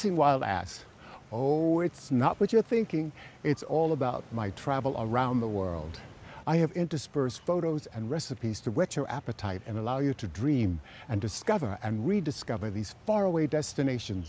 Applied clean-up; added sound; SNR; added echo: none; none; none; none.